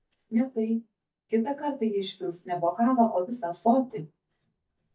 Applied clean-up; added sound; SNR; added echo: neural mask model DeepFilterNet 3.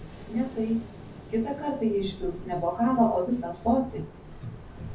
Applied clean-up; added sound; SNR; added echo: none; Ocean; 15 dB; reverberation time 0.4 s.